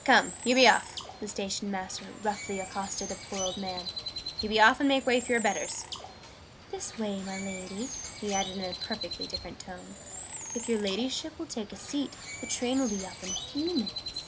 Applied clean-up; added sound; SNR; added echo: none; Bird; 9 dB; none.